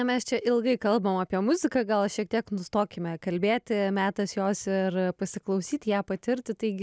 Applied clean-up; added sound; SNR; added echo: none; none; none; none.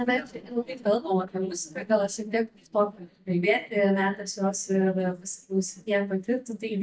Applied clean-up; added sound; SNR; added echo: neural mask model DeepFilterNet 3.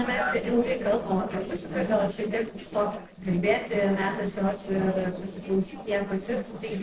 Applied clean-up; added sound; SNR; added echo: neural separator model SepFormer DNS4.